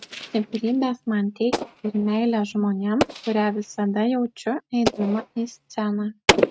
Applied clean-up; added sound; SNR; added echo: neural mask model RNNoise.